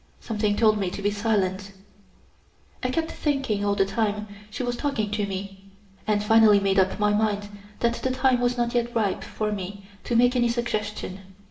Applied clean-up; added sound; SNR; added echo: none; none; none; reverberation time 0.6 s.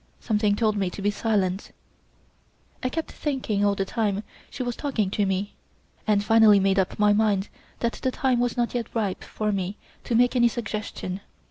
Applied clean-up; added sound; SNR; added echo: none; none; none; none.